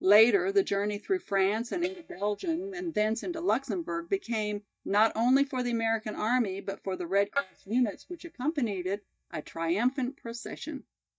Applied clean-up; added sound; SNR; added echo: neural mask model DeepFilterNet 3.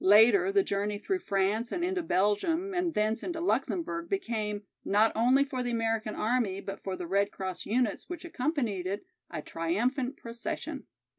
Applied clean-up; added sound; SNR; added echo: none; none; none; none.